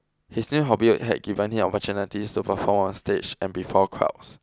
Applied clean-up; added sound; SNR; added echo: none; none; none; none.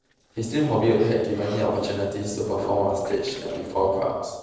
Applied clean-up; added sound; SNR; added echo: neural separator model SepFormer DNS4.